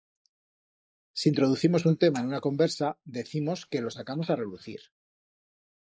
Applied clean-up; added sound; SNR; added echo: neural mask model Resemble Enhance denoiser.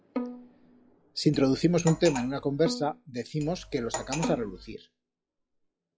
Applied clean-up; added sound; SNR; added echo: classical method log-MMSE.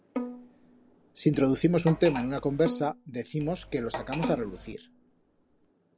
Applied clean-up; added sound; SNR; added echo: none; Cutlery, silverware + Bowed string instrument; 10 dB; none.